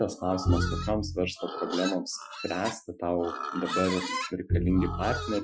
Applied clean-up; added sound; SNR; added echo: classical method Wiener filter.